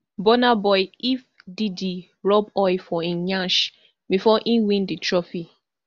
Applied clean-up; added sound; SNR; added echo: none; none; none; none.